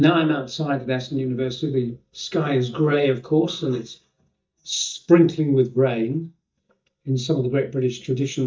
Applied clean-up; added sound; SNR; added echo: neural mask model DeepFilterNet 3.